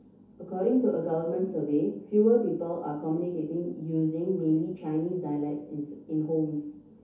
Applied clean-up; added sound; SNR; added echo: none; none; none; reverberation time 0.5 s.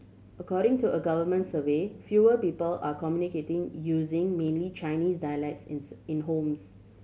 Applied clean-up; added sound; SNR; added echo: none; none; none; none.